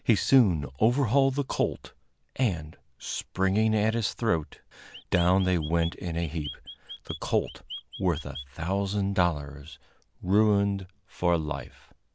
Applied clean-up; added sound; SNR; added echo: none; Chirp, tweet; 15 dB; none.